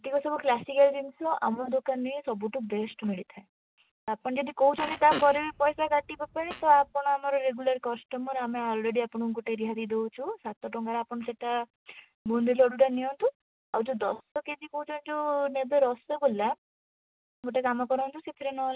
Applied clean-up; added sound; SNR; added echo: none; Fart; 11 dB; none.